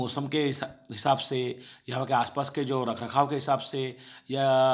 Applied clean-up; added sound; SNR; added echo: none; none; none; none.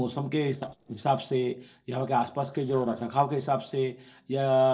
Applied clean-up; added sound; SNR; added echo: neural separator model SepFormer DNS4.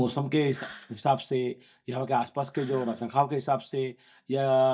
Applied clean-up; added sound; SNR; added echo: neural mask model DeepFilterNet 3.